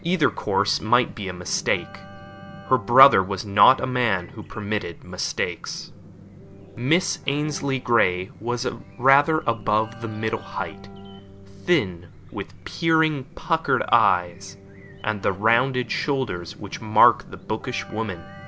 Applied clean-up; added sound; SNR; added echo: none; Chirp, tweet + Keyboard (musical); 19 dB; none.